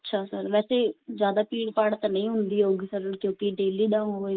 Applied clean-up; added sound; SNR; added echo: neural mask model Resemble Enhance denoiser.